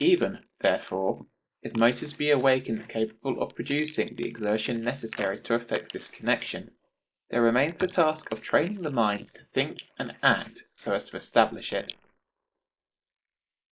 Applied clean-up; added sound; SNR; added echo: neural mask model Resemble Enhance denoiser.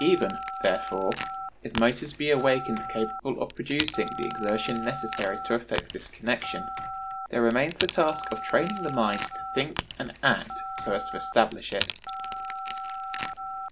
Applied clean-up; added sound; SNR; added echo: none; Crack / Crackle + Telephone; 6 dB; none.